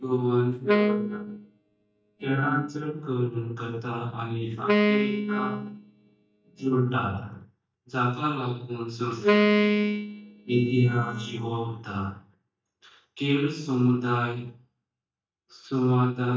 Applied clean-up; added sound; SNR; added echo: neural mask model DeepFilterNet 3.